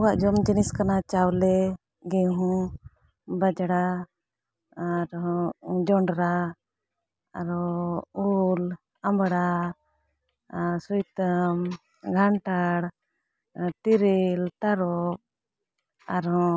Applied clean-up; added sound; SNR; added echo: none; none; none; none.